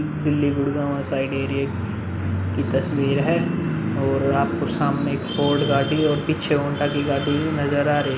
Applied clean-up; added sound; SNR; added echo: none; none; none; none.